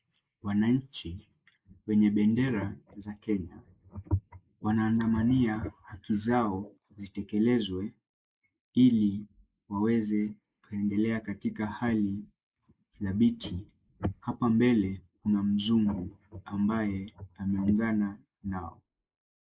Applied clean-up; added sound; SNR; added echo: neural mask model Resemble Enhance denoiser.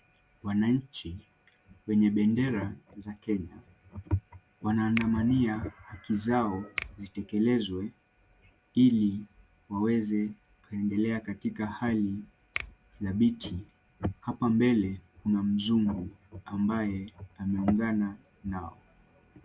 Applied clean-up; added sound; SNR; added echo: none; Finger snapping; 15 dB; none.